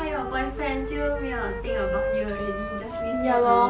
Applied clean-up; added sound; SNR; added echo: none; Wind instrument, woodwind instrument; 5 dB; none.